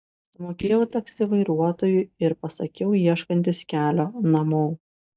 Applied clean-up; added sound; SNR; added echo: neural mask model DeepFilterNet 3.